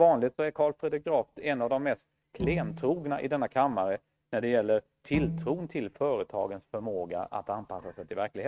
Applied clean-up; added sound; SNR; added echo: neural mask model RNNoise.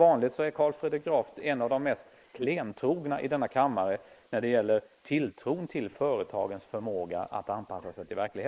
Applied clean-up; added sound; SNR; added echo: neural mask model Resemble Enhance denoiser.